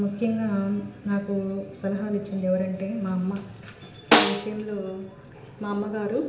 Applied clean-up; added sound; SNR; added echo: none; Snare drum; -3 dB; reverberation time 0.8 s.